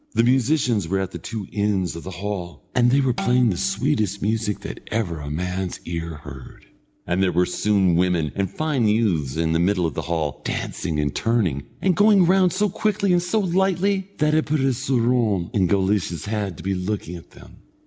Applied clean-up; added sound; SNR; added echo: none; Bowed string instrument; 13 dB; none.